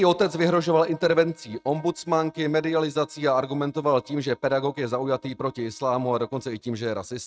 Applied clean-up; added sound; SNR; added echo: neural mask model RNNoise.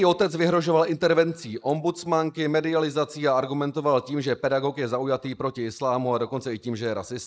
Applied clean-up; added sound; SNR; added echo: neural mask model Resemble Enhance denoiser.